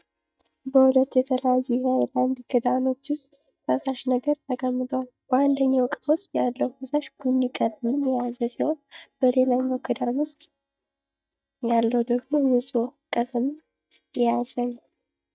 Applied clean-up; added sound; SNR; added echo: neural mask model DeepFilterNet 3.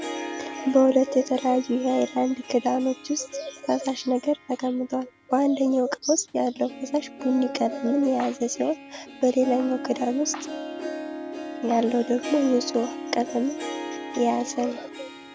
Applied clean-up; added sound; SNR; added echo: none; Harp; 12 dB; none.